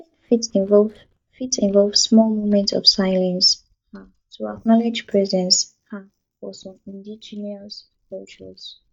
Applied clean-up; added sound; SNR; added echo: neural mask model DeepFilterNet 3.